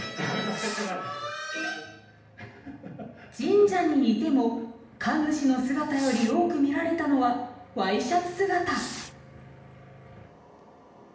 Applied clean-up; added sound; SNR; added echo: none; Fireworks; 20 dB; reverberation time 0.8 s.